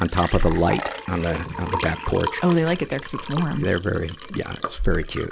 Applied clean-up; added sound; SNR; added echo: none; Liquid; 6 dB; none.